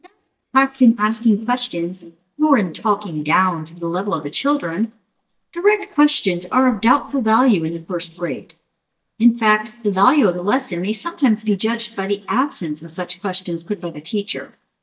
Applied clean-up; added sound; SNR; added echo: neural mask model DeepFilterNet 3.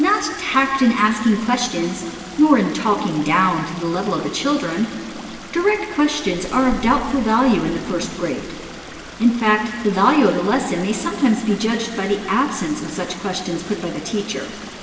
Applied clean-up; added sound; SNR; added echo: none; Stream; 15 dB; reverberation time 2.6 s.